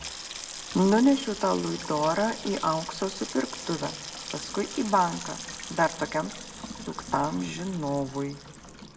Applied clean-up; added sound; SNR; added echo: none; Sink (filling or washing) / Water tap, faucet; 11 dB; reverberation time 1.3 s.